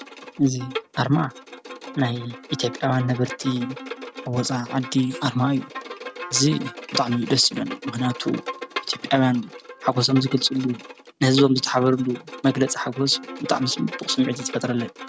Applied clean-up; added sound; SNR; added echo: none; Bowed string instrument; 13 dB; none.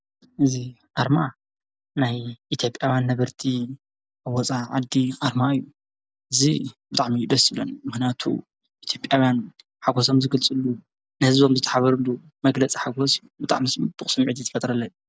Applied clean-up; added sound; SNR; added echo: none; none; none; none.